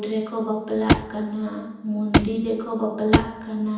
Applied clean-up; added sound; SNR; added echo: none; Thump, thud; -3 dB; reverberation time 0.9 s.